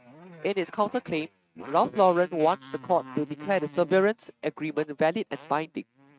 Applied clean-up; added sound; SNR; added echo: neural mask model RNNoise.